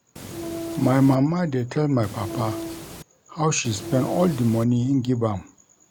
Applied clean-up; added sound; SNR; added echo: none; Train; 10 dB; none.